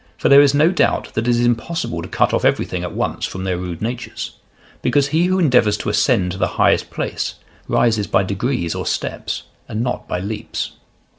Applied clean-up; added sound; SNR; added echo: none; none; none; none.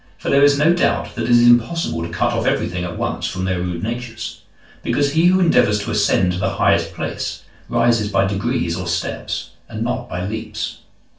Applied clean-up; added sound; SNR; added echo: none; none; none; reverberation time 0.3 s.